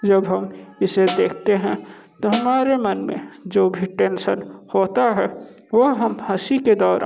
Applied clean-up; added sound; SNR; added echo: none; Snare drum; 12 dB; none.